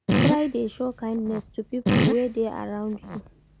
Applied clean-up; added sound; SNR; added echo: none; Fart; -1 dB; none.